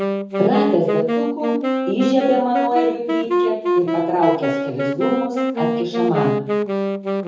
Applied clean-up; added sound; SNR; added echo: none; Wind instrument, woodwind instrument; -1 dB; reverberation time 0.7 s.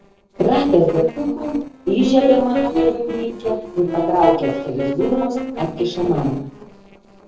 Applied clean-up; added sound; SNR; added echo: neural separator model SepFormer DNS4.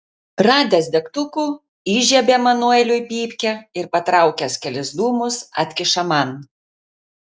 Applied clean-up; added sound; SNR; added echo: none; none; none; none.